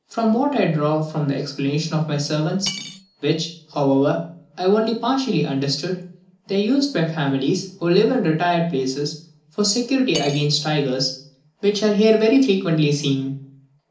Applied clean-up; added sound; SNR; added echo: none; Cutlery, silverware / Dishes, pots, and pans; 14 dB; reverberation time 0.4 s.